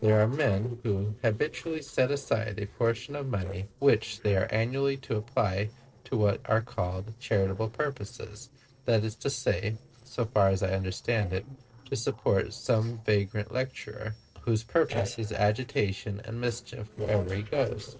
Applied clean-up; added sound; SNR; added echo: neural separator model SepFormer DNS4.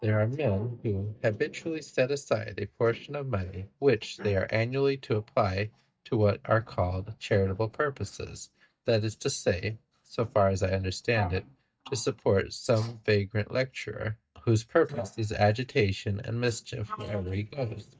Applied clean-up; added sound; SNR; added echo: neural mask model DeepFilterNet 3.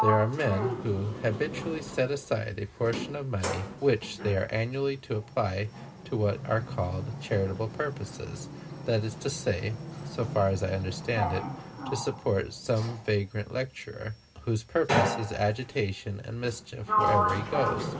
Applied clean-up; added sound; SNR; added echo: none; Sliding door; 4 dB; reverberation time 0.2 s.